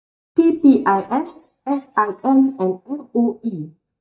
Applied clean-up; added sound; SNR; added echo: neural mask model DeepFilterNet 3.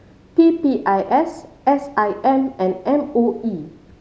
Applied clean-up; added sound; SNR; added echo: none; none; none; none.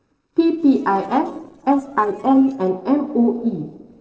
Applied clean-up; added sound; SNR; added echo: neural separator model SepFormer DNS4.